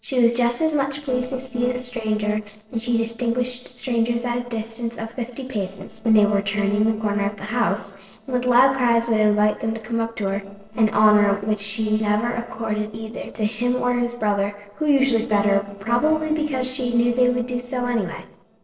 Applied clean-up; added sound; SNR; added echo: neural separator model SepFormer DNS4.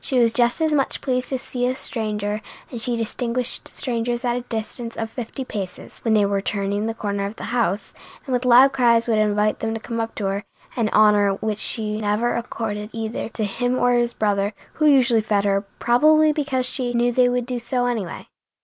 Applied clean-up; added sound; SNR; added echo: none; none; none; none.